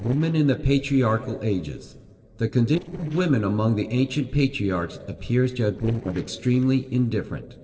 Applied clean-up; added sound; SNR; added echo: neural separator model SepFormer DNS4.